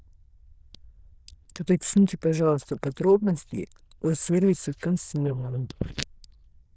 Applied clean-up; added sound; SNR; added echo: neural diffusion model UNIVERSE++.